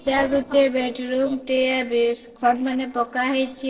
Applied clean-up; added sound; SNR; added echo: neural separator model SepFormer DNS4.